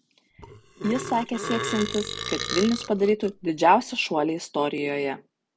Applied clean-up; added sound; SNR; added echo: none; Burping, eructation; 8 dB; none.